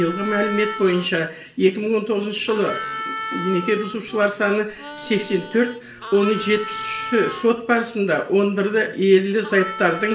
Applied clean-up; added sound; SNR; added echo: none; Harmonica; 12 dB; reverberation time 0.5 s.